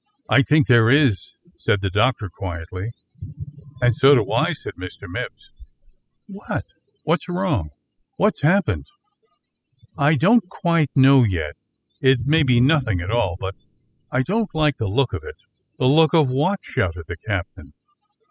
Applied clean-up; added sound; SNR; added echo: classical method spectral subtraction.